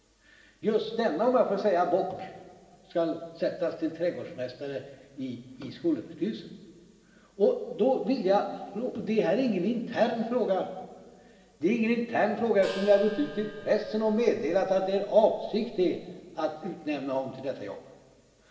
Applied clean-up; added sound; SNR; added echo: none; Gong; 18 dB; reverberation time 2.3 s.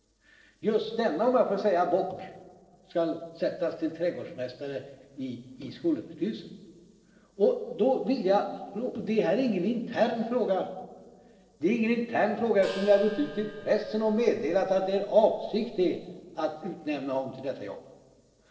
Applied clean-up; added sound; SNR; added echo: neural separator model SepFormer DNS4.